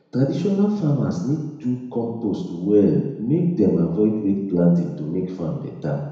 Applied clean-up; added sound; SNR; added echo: none; none; none; reverberation time 1.0 s.